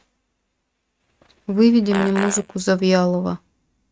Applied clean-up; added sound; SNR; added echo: neural mask model RNNoise.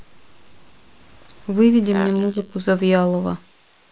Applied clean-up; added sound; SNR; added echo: neural mask model Resemble Enhance denoiser.